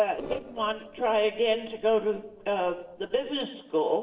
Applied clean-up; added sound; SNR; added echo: neural separator model SepFormer DNS4.